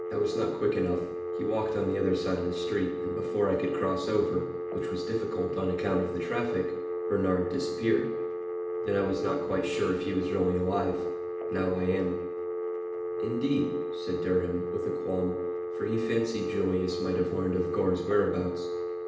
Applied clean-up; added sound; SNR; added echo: none; Telephone; 2 dB; reverberation time 0.8 s.